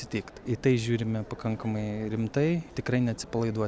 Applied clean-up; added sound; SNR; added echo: none; none; none; none.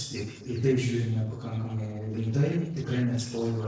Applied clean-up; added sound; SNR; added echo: neural separator model SepFormer DNS4.